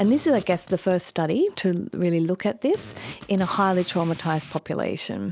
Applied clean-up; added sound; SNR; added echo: none; Fart + Rain; 18 dB; none.